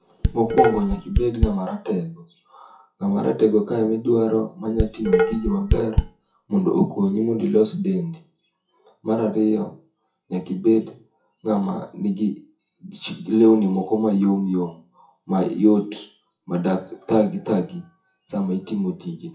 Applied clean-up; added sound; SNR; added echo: classical method WPE with log-MMSE.